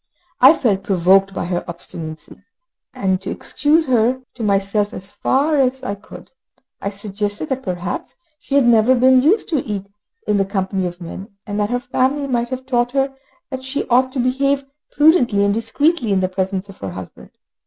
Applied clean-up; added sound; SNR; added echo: none; none; none; none.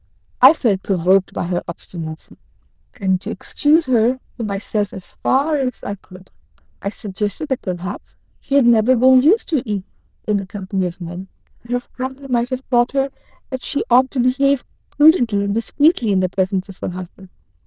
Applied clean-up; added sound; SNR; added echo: neural diffusion model UNIVERSE++.